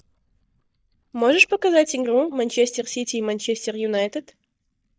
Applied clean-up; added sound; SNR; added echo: neural mask model DeepFilterNet 3.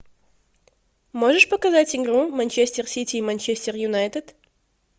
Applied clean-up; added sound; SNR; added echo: none; none; none; none.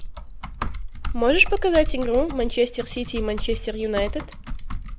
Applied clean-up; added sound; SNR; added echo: none; Typing; 3 dB; none.